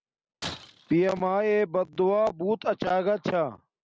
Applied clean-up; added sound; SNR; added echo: none; Shatter; 18 dB; none.